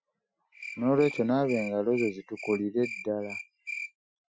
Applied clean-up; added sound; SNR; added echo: classical method Wiener filter.